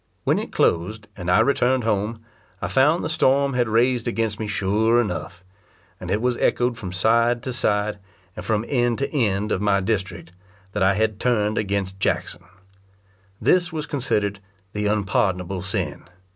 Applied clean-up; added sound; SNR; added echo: none; none; none; none.